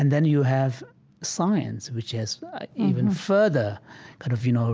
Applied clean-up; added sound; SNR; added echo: none; none; none; none.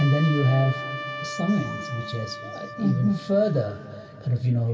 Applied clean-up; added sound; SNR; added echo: none; Trumpet; 11 dB; reverberation time 2.9 s.